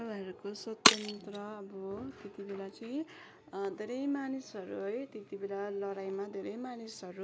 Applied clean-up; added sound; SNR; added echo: none; Shatter; -4 dB; none.